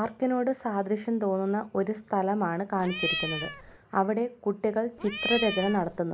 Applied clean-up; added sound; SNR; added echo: none; Cat; 5 dB; none.